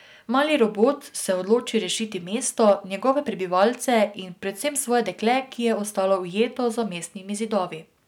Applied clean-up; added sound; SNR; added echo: none; none; none; none.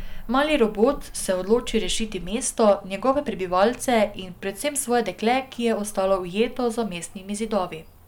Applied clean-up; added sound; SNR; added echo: none; Cricket / Motor vehicle (road); 14 dB; none.